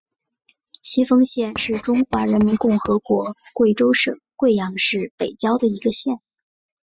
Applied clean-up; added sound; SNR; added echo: classical method spectral subtraction.